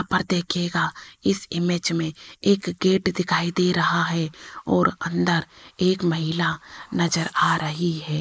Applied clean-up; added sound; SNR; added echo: neural mask model Resemble Enhance denoiser.